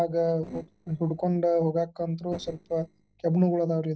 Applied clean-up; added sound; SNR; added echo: neural separator model SepFormer DNS4.